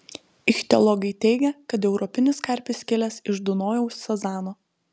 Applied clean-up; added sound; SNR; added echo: none; none; none; none.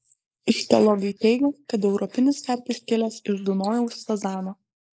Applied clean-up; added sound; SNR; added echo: neural mask model Resemble Enhance denoiser.